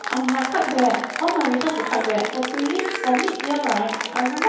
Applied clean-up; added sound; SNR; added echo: none; Applause / Cheering; 5 dB; reverberation time 2.2 s.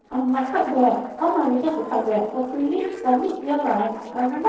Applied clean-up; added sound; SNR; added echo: neural separator model SepFormer DNS4.